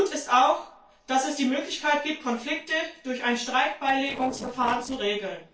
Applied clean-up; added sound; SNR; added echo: neural separator model SepFormer DNS4.